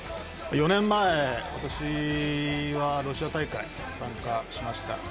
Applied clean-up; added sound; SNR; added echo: none; none; none; none.